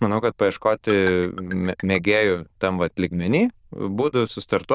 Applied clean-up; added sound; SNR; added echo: neural diffusion model UNIVERSE++.